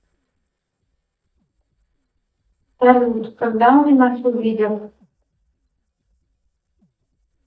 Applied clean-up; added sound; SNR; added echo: neural mask model DeepFilterNet 3.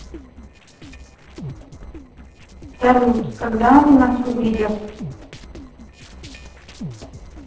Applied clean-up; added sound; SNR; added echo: neural separator model SepFormer DNS4.